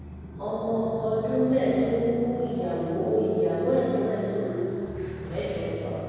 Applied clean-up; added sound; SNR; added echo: none; Motorcycle; 9 dB; reverberation time 2.2 s.